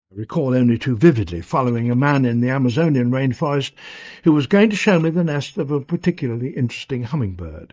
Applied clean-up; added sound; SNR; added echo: neural mask model DeepFilterNet 3.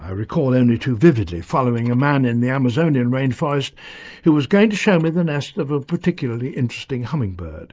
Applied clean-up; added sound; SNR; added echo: neural mask model Resemble Enhance denoiser.